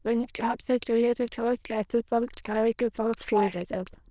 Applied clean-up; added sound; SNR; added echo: neural diffusion model UNIVERSE++.